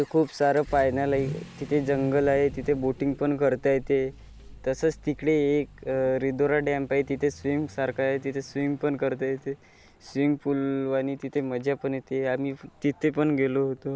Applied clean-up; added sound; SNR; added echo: none; Accelerating, revving, vroom / Vehicle; 18 dB; none.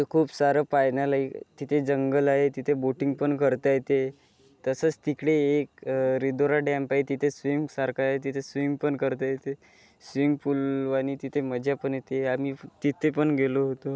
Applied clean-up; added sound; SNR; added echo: none; none; none; none.